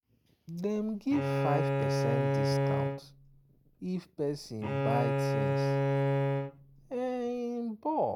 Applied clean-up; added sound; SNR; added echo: none; Bowed string instrument; -5 dB; none.